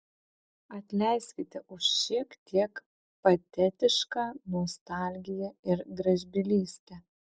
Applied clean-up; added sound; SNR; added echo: none; none; none; none.